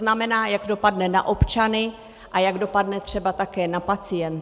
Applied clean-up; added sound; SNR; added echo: none; none; none; none.